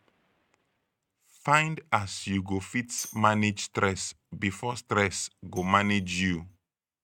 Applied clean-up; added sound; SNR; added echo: neural mask model RNNoise.